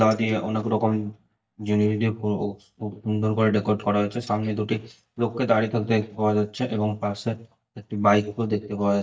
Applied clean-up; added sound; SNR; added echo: neural mask model DeepFilterNet 3.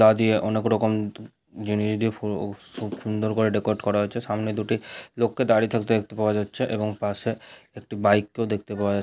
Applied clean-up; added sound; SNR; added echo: none; none; none; none.